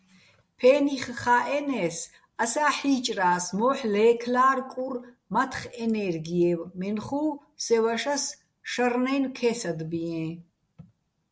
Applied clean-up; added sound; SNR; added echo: none; none; none; none.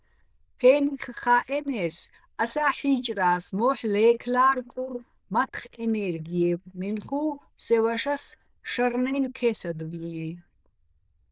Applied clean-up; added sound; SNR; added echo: neural diffusion model UNIVERSE++.